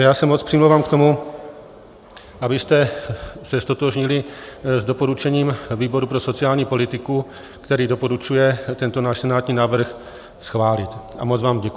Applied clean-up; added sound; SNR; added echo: none; none; none; none.